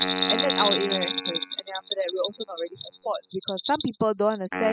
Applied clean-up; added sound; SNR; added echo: classical method spectral subtraction.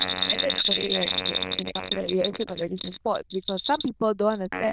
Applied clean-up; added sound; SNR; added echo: neural diffusion model UNIVERSE++.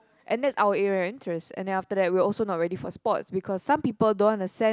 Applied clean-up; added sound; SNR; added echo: none; none; none; none.